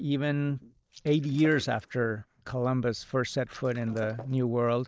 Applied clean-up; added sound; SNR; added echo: neural mask model Resemble Enhance denoiser.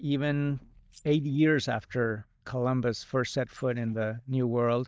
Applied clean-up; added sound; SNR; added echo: neural mask model DeepFilterNet 3.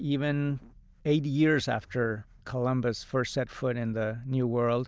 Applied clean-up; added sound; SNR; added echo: none; none; none; none.